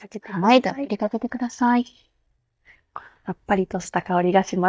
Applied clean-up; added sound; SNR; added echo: neural mask model DeepFilterNet 3.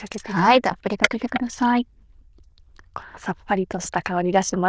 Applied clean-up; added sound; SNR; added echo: neural diffusion model UNIVERSE++.